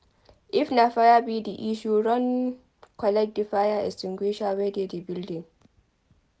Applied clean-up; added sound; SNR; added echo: none; none; none; none.